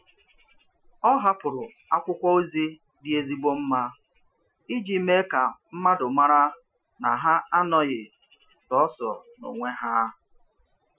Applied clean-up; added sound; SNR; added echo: classical method Wiener filter.